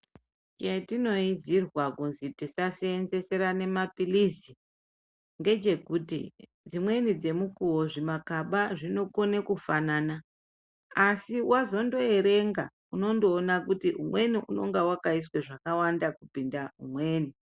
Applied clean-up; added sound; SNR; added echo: none; none; none; none.